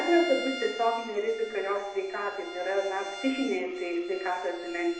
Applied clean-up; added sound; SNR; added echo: none; Bowed string instrument; 12 dB; reverberation time 0.8 s.